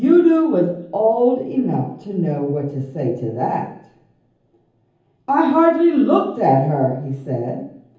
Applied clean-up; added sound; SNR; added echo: none; none; none; reverberation time 0.7 s.